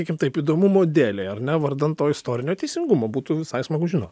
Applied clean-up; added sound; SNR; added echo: none; none; none; none.